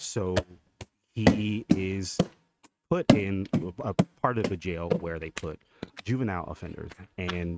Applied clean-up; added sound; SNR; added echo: neural mask model RNNoise.